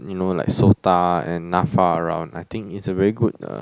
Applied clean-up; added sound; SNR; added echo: none; none; none; none.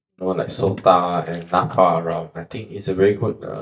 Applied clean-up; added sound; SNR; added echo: neural mask model DeepFilterNet 3.